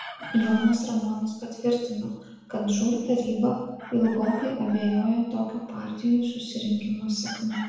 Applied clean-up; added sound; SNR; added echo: none; Chicken, rooster; 18 dB; reverberation time 1.0 s.